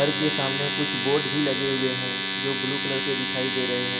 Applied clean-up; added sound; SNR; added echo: none; Domestic sounds, home sounds; 0 dB; reverberation time 2.5 s.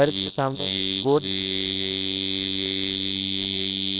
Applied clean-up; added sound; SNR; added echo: neural separator model SepFormer WHAMR!.